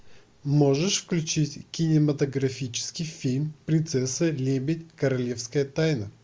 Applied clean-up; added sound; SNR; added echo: none; none; none; none.